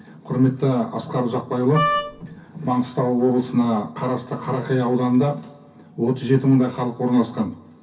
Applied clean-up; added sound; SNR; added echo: none; Wind instrument, woodwind instrument; 3 dB; reverberation time 0.3 s.